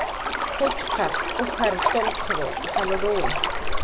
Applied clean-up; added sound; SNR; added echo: none; Stream; -4 dB; none.